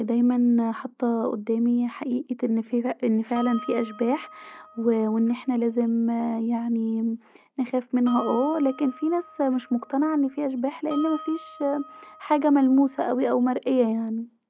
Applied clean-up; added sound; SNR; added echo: none; Harp; 18 dB; none.